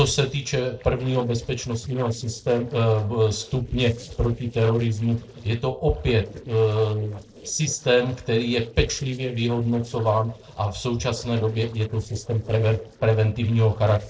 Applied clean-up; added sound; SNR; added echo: neural separator model SepFormer DNS4.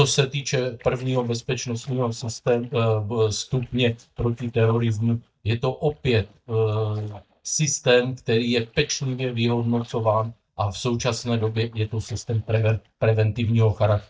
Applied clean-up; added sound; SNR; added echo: neural mask model DeepFilterNet 3.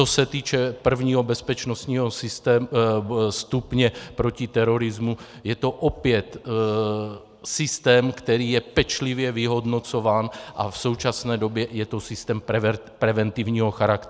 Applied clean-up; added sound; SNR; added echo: none; none; none; none.